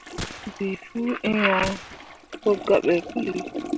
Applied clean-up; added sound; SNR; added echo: none; Toilet flush + Gunshot, gunfire; 10 dB; none.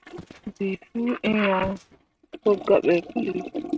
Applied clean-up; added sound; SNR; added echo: neural mask model RNNoise.